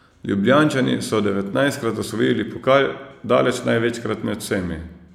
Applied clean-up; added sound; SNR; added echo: none; none; none; none.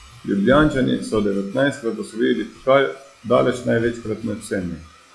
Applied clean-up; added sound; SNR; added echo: classical method log-MMSE.